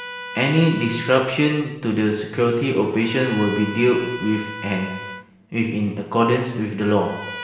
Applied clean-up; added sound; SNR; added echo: none; Trumpet; 15 dB; reverberation time 0.9 s.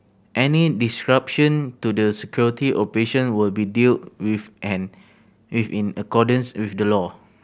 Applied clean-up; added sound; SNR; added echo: none; none; none; none.